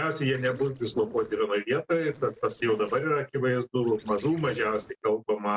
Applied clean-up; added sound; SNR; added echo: neural separator model SepFormer DNS4.